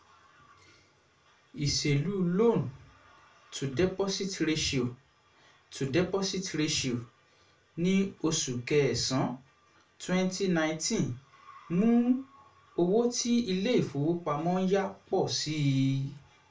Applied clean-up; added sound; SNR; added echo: none; none; none; reverberation time 0.2 s.